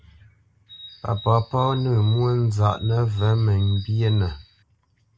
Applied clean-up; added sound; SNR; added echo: none; Bird; 20 dB; none.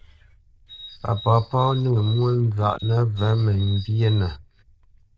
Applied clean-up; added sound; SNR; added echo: neural diffusion model UNIVERSE++.